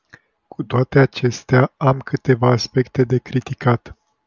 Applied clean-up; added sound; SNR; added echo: none; none; none; none.